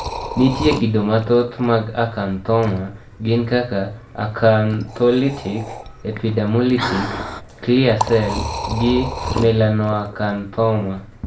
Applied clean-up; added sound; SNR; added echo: none; Liquid; 11 dB; reverberation time 0.3 s.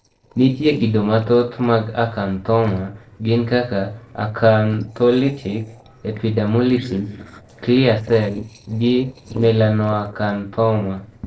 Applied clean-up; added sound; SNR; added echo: neural separator model SepFormer DNS4.